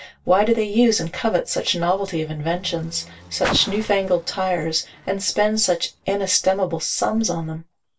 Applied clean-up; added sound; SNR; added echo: none; Car; 16 dB; reverberation time 0.2 s.